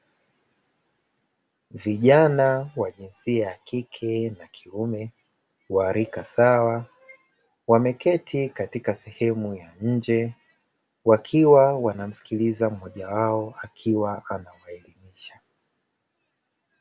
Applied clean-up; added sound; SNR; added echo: none; none; none; none.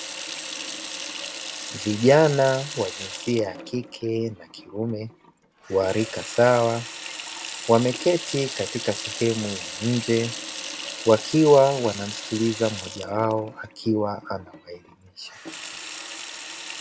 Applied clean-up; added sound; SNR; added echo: none; Sink (filling or washing) / Water tap, faucet; 11 dB; none.